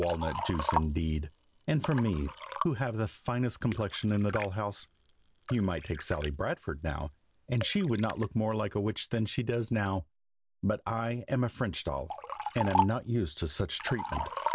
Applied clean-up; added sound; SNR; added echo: none; Liquid; 7 dB; none.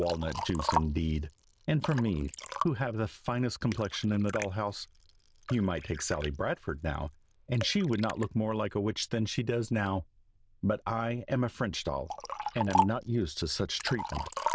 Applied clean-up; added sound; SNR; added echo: neural diffusion model UNIVERSE++.